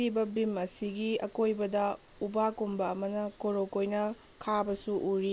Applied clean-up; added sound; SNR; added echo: none; none; none; none.